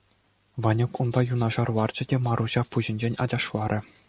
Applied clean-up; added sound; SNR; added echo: none; none; none; none.